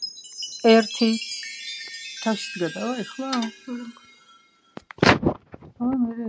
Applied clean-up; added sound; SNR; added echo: none; Chime; 13 dB; none.